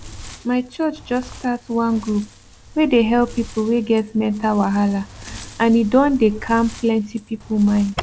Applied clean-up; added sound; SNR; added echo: none; Wind; 18 dB; none.